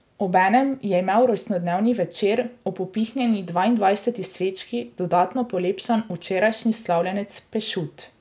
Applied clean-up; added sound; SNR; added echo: none; Dishes, pots, and pans; 16 dB; none.